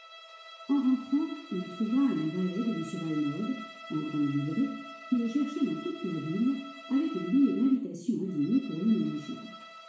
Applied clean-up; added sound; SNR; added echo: none; Bowed string instrument; 17 dB; reverberation time 0.7 s.